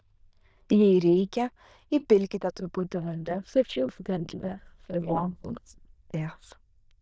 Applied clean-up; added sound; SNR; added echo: neural diffusion model UNIVERSE++.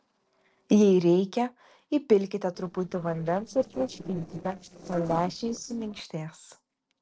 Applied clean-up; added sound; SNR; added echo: neural separator model SepFormer DNS4.